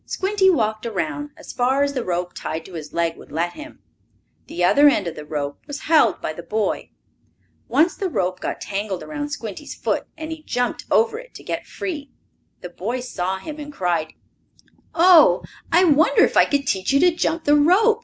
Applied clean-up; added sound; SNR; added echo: none; none; none; none.